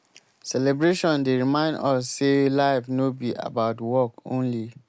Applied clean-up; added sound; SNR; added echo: none; none; none; none.